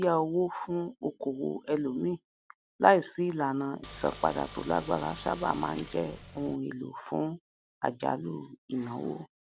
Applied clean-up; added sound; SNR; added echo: none; Car; 14 dB; none.